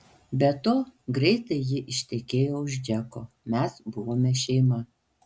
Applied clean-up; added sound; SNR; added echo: none; none; none; none.